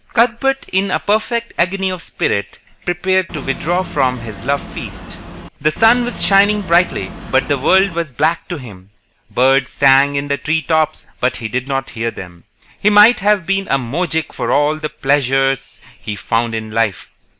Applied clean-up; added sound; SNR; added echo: none; Boat, Water vehicle; 12 dB; none.